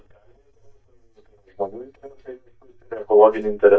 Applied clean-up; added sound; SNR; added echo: neural mask model DeepFilterNet 3.